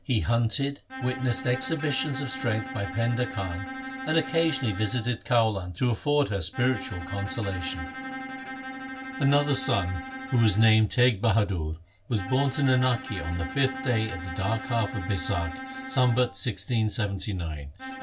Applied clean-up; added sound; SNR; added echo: none; Bowed string instrument; 11 dB; none.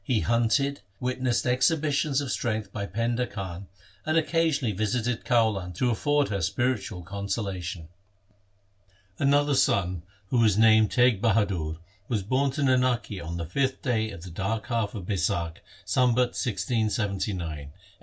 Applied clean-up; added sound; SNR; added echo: none; none; none; none.